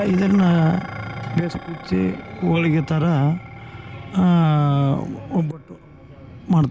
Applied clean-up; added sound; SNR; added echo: none; Dishes, pots, and pans; 18 dB; none.